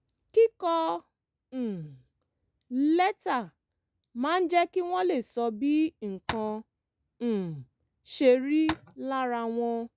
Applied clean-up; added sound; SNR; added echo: none; Tap; 9 dB; none.